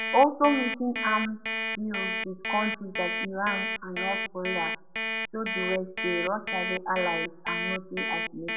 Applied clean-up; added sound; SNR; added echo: none; Alarm; 2 dB; reverberation time 0.7 s.